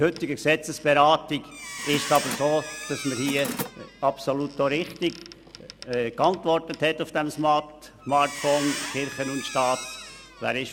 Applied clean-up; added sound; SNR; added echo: none; Squeak + Mechanisms; 12 dB; none.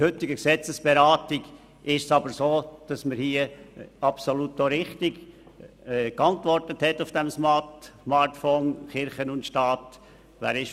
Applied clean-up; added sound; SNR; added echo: none; none; none; none.